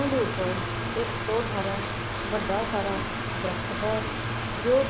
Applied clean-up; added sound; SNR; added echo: none; Mechanical fan; 1 dB; none.